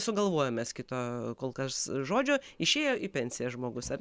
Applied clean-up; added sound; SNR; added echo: none; none; none; none.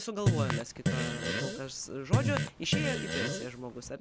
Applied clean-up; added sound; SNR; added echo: none; Fart; -5 dB; none.